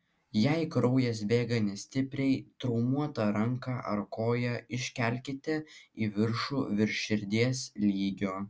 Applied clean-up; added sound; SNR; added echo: none; none; none; none.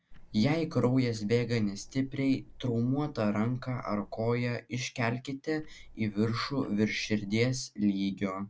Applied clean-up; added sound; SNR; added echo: none; Tick-tock; 20 dB; none.